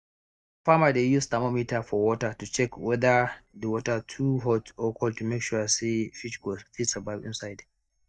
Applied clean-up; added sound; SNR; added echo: neural mask model DeepFilterNet 3.